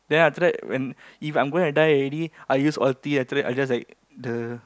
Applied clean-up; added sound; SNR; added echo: none; none; none; none.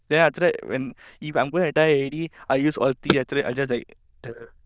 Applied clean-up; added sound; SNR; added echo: neural diffusion model UNIVERSE++.